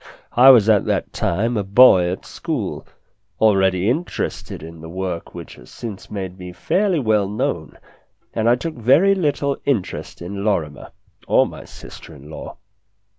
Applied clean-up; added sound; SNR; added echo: none; none; none; none.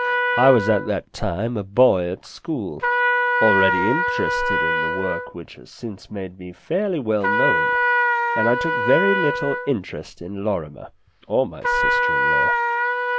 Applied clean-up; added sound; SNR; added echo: none; Trumpet; -1 dB; none.